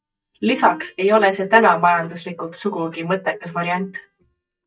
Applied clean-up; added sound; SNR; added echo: neural mask model DeepFilterNet 3.